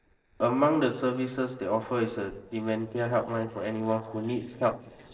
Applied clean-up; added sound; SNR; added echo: neural separator model SepFormer DNS4.